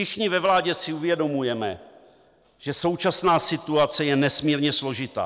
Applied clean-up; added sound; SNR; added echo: none; none; none; none.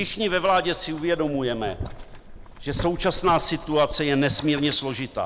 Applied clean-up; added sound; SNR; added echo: none; Boiling; 12 dB; none.